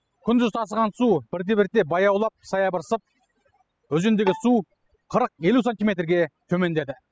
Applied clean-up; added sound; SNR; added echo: classical method spectral subtraction.